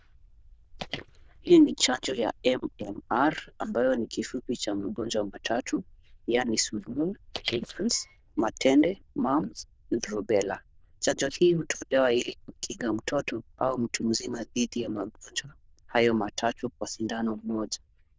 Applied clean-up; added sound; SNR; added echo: neural diffusion model UNIVERSE++.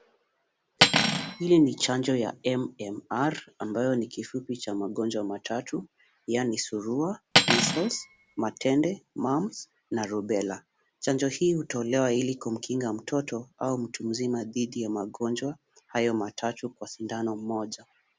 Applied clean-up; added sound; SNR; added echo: none; Cutlery, silverware; -1 dB; none.